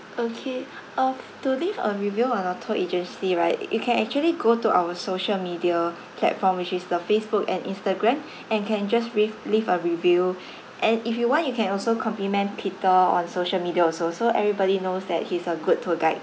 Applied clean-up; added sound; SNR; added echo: none; none; none; none.